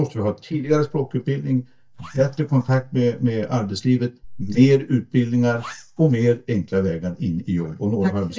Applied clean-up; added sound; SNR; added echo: neural mask model DeepFilterNet 3.